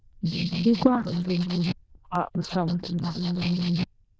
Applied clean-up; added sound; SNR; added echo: neural diffusion model UNIVERSE++.